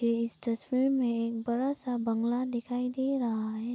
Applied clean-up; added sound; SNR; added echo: none; none; none; none.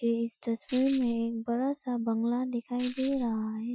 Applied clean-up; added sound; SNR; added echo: classical method Wiener filter.